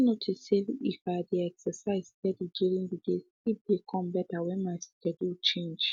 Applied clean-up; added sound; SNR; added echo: none; none; none; none.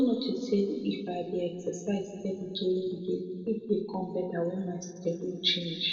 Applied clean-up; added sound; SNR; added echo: none; none; none; reverberation time 1.9 s.